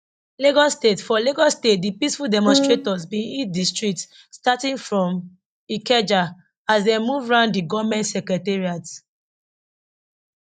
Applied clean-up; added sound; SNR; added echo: neural mask model DeepFilterNet 3.